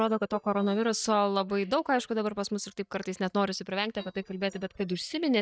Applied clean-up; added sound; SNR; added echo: neural mask model DeepFilterNet 3.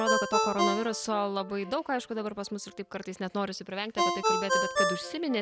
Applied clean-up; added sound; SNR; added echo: none; Ringtone; -1 dB; none.